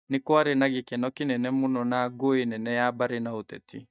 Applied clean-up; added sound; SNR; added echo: neural mask model DeepFilterNet 3.